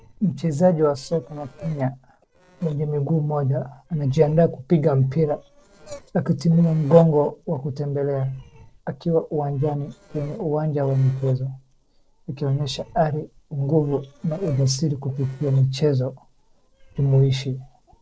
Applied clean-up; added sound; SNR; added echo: neural separator model SepFormer DNS4.